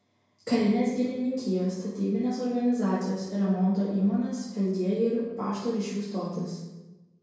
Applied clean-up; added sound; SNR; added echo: none; none; none; reverberation time 1.0 s.